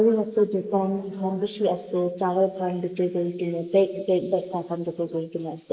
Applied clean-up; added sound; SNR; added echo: neural mask model Resemble Enhance denoiser.